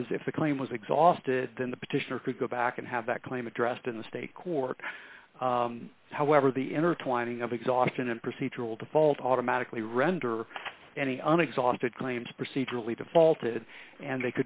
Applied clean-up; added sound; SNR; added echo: none; none; none; none.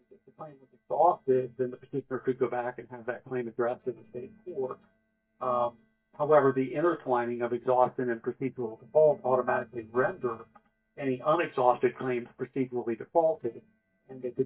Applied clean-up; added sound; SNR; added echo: neural mask model DeepFilterNet 3.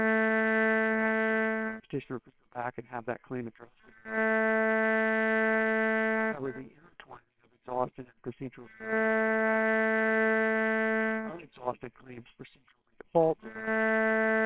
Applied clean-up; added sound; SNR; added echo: neural separator model SepFormer WHAMR!.